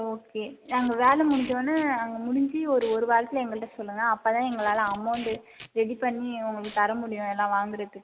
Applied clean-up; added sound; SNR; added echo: none; Packing tape, duct tape; 20 dB; none.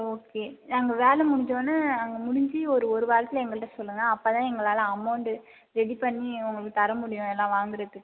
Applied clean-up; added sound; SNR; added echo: none; none; none; none.